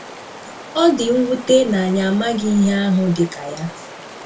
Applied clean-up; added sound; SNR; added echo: none; Stream; 17 dB; reverberation time 0.2 s.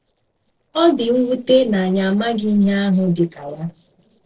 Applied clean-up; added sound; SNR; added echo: neural separator model SepFormer DNS4.